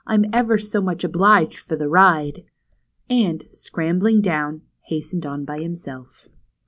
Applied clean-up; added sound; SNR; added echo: none; none; none; none.